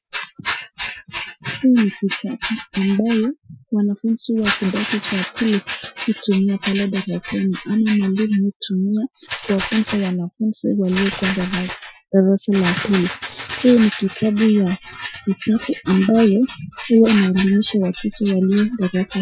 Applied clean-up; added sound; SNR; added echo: classical method Wiener filter.